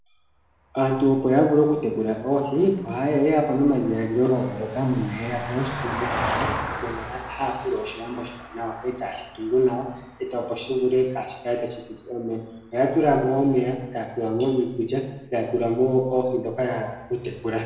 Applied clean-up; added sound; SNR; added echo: none; Vehicle; 13 dB; reverberation time 0.8 s.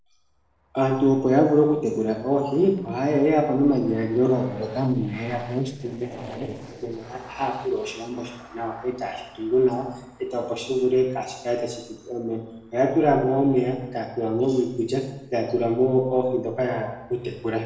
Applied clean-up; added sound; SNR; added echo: neural separator model SepFormer DNS4.